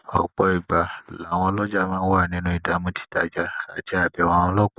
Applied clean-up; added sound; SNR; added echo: none; none; none; none.